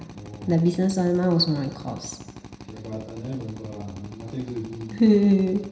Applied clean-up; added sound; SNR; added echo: none; Drill; 18 dB; reverberation time 0.9 s.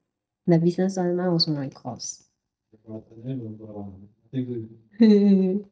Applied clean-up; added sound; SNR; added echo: neural mask model DeepFilterNet 3.